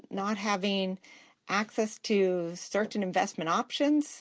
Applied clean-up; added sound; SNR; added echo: none; none; none; none.